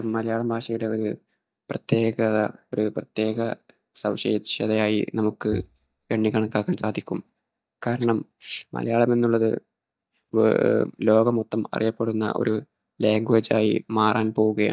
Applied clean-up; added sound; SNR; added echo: neural mask model DeepFilterNet 3.